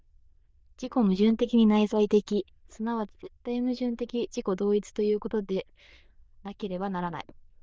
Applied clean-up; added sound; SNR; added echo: neural diffusion model UNIVERSE++.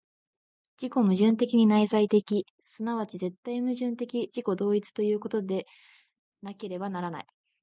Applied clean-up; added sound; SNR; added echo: none; none; none; none.